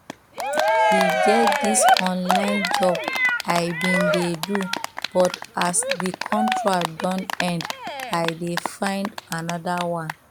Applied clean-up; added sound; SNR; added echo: none; Cheering + Meow; -1 dB; none.